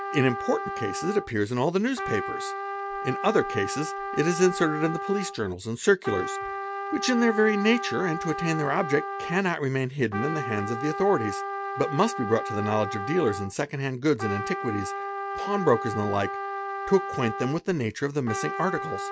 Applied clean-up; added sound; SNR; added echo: none; Trumpet; 6 dB; none.